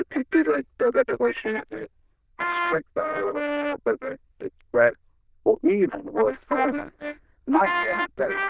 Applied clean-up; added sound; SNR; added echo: neural diffusion model UNIVERSE++.